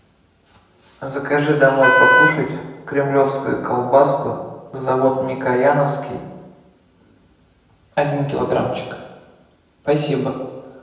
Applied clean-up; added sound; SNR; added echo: none; Wind instrument, woodwind instrument; -3 dB; reverberation time 1.0 s.